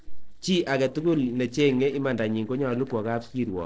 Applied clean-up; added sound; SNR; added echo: neural separator model SepFormer DNS4.